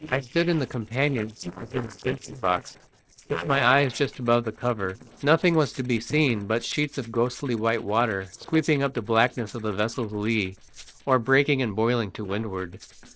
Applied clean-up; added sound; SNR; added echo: neural separator model SepFormer DNS4.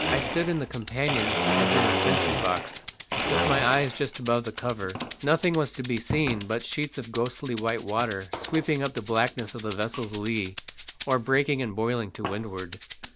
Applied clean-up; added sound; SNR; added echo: none; Rattle (instrument) + Domestic sounds, home sounds; -1 dB; none.